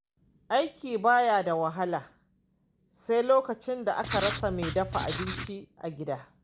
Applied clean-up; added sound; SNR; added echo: none; Writing; 6 dB; none.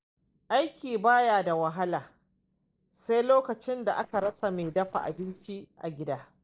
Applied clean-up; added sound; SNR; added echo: neural separator model SepFormer DNS4.